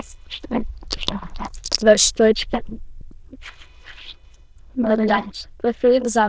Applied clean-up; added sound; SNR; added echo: neural diffusion model UNIVERSE++.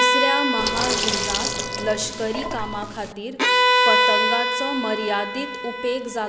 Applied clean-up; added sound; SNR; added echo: none; Sink (filling or washing) + Bowed string instrument; -5 dB; none.